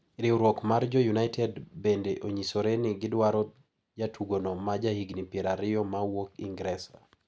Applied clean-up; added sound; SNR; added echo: none; none; none; none.